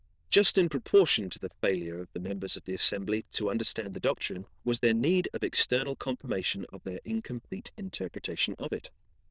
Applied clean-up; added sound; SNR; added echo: neural diffusion model UNIVERSE++.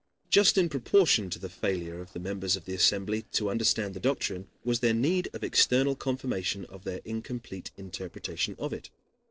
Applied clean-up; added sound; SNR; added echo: neural separator model SepFormer DNS4.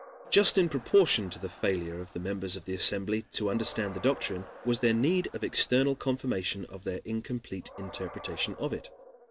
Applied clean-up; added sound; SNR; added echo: none; Crowd + Animal; 20 dB; none.